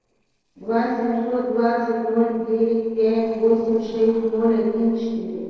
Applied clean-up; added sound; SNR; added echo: neural separator model SepFormer DNS4.